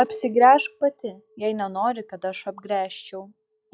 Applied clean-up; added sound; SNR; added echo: classical method log-MMSE.